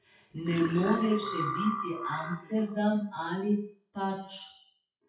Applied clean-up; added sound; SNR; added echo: classical method WPE with log-MMSE.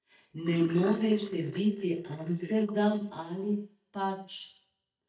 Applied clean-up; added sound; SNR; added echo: neural mask model DeepFilterNet 3.